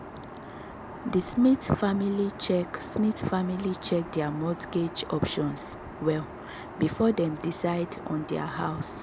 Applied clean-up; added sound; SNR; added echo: none; Aircraft; 13 dB; none.